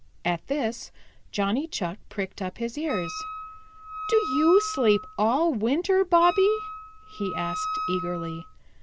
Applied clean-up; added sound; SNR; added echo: none; Wind instrument, woodwind instrument; 9 dB; none.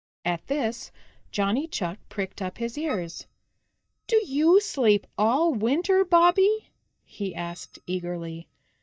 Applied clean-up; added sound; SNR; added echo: neural mask model DeepFilterNet 3.